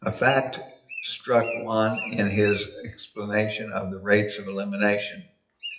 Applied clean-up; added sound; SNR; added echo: classical method WPE with log-MMSE.